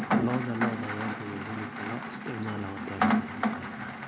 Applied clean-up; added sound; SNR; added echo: none; Rain; -5 dB; none.